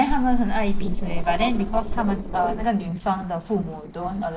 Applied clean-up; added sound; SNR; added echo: neural separator model SepFormer DNS4.